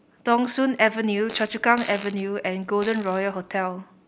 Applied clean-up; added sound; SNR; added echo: none; Fart; 19 dB; none.